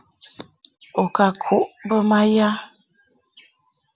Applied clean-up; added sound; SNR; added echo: none; none; none; none.